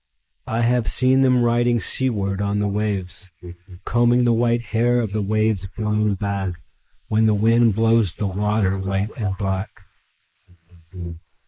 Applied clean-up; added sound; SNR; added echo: neural mask model Resemble Enhance denoiser.